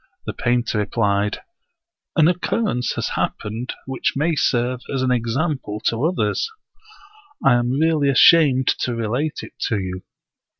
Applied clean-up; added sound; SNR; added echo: none; none; none; none.